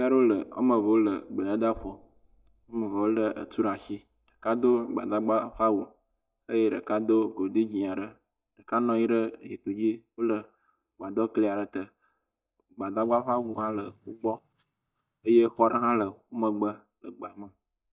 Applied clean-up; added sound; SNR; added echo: neural mask model DeepFilterNet 3.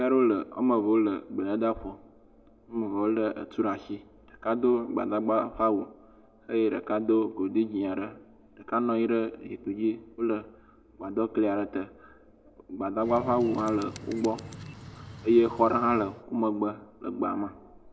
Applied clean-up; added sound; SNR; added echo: none; Bird; 14 dB; reverberation time 1.3 s.